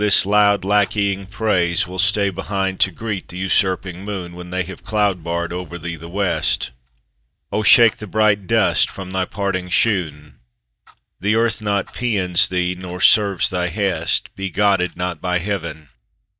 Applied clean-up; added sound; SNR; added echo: neural mask model DeepFilterNet 3.